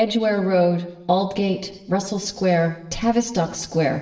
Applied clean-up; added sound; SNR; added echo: none; none; none; reverberation time 0.9 s.